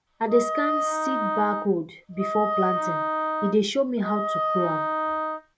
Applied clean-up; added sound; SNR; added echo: none; Wind instrument, woodwind instrument; 0 dB; none.